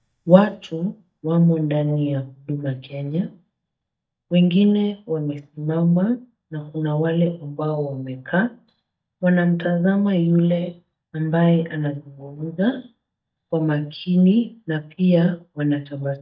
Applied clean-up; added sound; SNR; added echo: neural mask model DeepFilterNet 3.